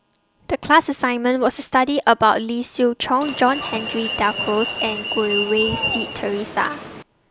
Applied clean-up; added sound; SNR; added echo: none; Alarm; 6 dB; none.